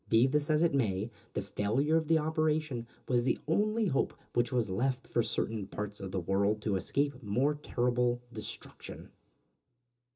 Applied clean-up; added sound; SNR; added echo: none; none; none; reverberation time 0.2 s.